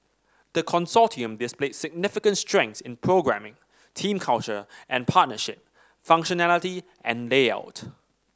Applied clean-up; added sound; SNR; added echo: none; none; none; none.